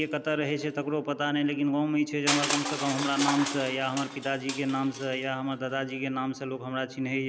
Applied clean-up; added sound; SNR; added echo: none; Crushing; 8 dB; none.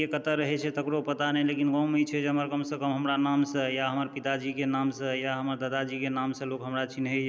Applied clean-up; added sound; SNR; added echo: none; none; none; none.